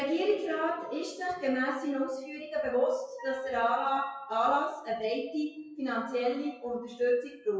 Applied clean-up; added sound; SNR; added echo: classical method WPE with log-MMSE.